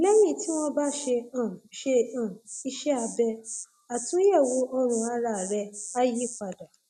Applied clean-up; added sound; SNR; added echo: none; Insect; 15 dB; none.